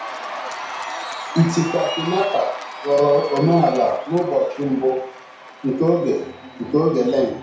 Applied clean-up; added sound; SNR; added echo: none; Cheering; 12 dB; reverberation time 0.6 s.